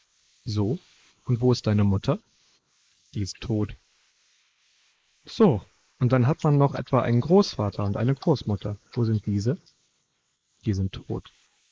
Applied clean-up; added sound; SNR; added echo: neural mask model Resemble Enhance denoiser.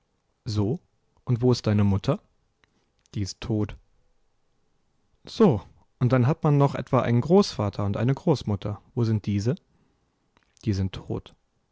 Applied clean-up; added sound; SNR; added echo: none; none; none; none.